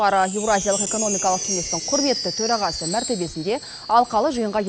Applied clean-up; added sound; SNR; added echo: none; Wind chime; 6 dB; none.